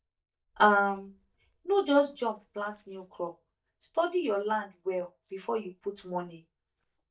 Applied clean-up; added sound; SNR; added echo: neural mask model DeepFilterNet 3.